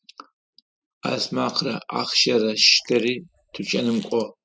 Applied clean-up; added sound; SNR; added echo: classical method spectral subtraction.